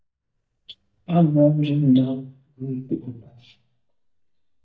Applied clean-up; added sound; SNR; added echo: neural mask model DeepFilterNet 3.